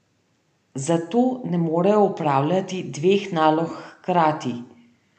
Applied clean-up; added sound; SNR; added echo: none; none; none; none.